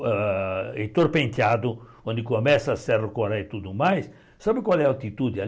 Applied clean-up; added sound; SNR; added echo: none; none; none; none.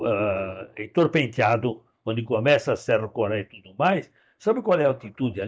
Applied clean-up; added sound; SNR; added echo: neural mask model DeepFilterNet 3.